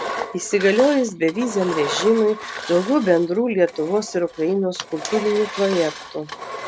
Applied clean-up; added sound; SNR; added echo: none; Engine; 11 dB; none.